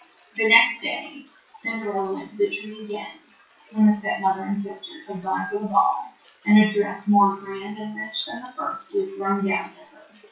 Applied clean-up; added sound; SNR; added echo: classical method WPE with log-MMSE.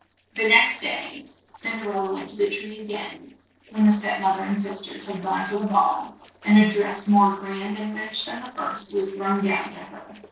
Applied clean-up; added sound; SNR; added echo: neural separator model SepFormer DNS4.